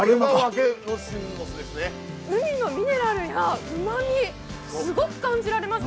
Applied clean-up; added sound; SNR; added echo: none; none; none; none.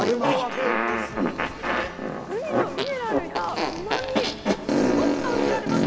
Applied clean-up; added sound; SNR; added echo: none; Fart; -4 dB; none.